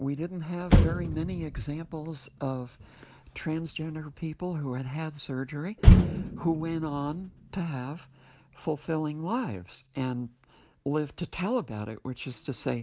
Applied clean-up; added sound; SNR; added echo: none; Motor vehicle (road); -3 dB; none.